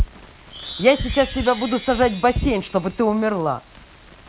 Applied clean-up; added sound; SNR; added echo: none; Chime; 16 dB; none.